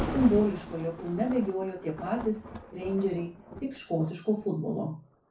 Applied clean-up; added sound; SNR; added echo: none; Thunder; 10 dB; reverberation time 0.3 s.